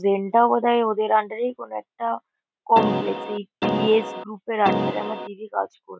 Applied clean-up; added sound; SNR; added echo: none; Keyboard (musical); 2 dB; none.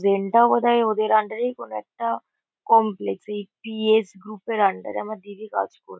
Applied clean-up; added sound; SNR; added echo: none; none; none; none.